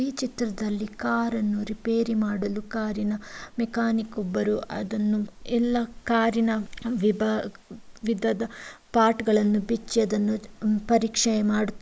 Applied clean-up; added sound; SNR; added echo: neural mask model Resemble Enhance denoiser.